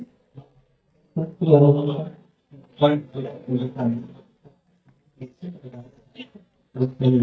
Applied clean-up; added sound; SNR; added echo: neural mask model DeepFilterNet 3.